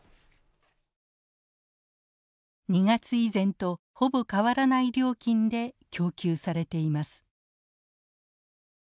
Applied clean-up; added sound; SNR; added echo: none; none; none; none.